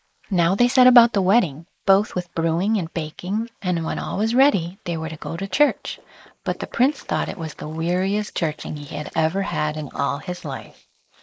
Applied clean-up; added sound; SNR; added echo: neural mask model Resemble Enhance denoiser.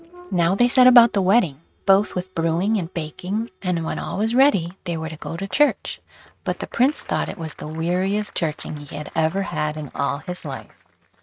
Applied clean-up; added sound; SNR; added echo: neural mask model RNNoise.